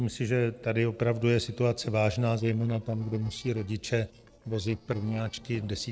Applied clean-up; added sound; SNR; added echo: neural separator model SepFormer DNS4.